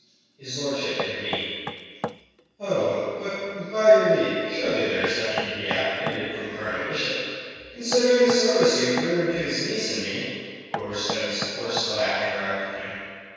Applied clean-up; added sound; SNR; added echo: none; Knock; 14 dB; reverberation time 2.0 s.